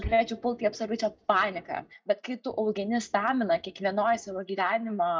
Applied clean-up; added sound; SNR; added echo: neural mask model DeepFilterNet 3.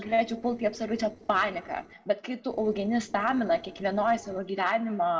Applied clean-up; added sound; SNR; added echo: neural separator model SepFormer DNS4.